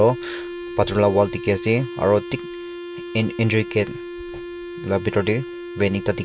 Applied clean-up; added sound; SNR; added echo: none; Wind instrument, woodwind instrument; 10 dB; none.